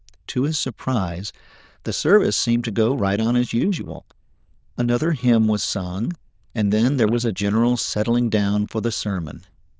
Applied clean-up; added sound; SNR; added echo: neural diffusion model UNIVERSE++.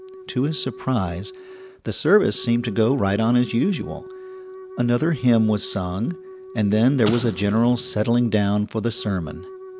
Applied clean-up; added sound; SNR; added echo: none; Wind instrument, woodwind instrument + Explosion; 16 dB; none.